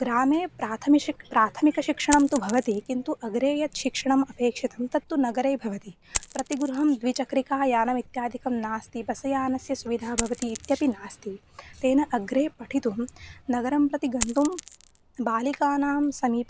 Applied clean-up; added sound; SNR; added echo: none; Coin (dropping); 15 dB; none.